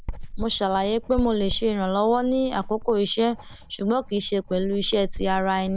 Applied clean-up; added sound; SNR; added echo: none; Writing; 10 dB; none.